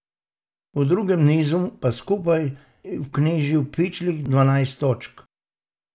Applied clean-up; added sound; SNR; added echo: none; none; none; none.